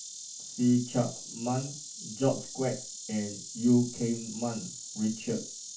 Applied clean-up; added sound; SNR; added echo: none; Insect; 11 dB; reverberation time 0.2 s.